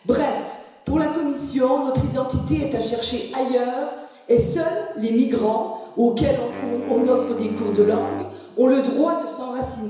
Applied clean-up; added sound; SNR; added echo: none; Wind instrument, woodwind instrument; 11 dB; reverberation time 1.0 s.